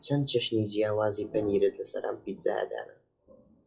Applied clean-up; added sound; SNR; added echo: classical method WPE with log-MMSE.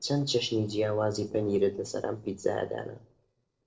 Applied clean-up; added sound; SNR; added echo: neural separator model SepFormer DNS4.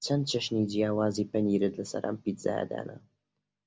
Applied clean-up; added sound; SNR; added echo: none; none; none; none.